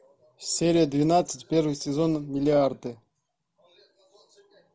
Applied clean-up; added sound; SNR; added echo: none; none; none; none.